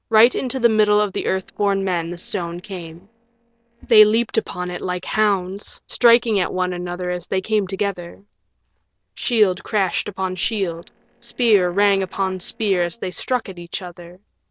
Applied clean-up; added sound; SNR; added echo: neural separator model SepFormer DNS4.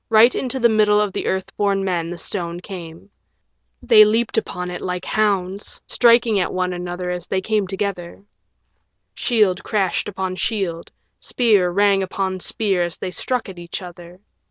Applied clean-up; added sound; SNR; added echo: none; none; none; none.